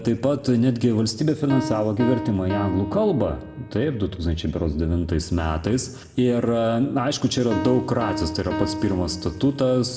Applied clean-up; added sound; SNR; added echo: none; Piano; 11 dB; reverberation time 1.1 s.